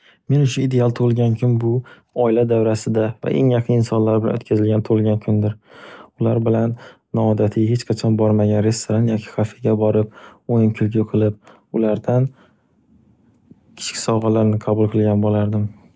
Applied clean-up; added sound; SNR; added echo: none; none; none; none.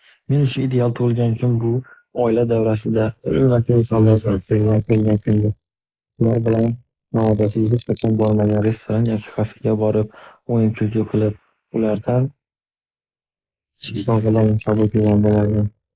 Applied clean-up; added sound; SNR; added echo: neural mask model Resemble Enhance denoiser.